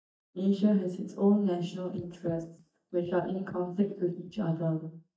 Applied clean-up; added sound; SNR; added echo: neural mask model DeepFilterNet 3.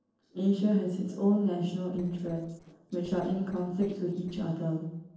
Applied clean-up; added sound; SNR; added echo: neural separator model SepFormer DNS4.